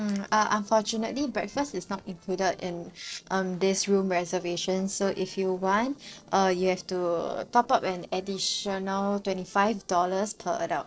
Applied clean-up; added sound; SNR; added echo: neural separator model SepFormer DNS4.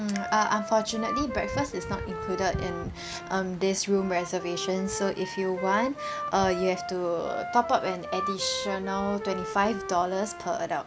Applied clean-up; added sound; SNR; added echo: none; Wind instrument, woodwind instrument; 8 dB; none.